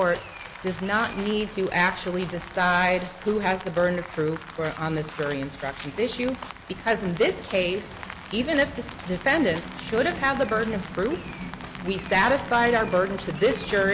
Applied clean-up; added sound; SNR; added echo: none; Rain; 15 dB; none.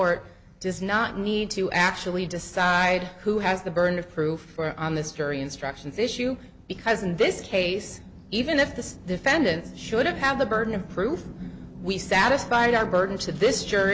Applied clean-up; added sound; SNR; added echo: none; none; none; none.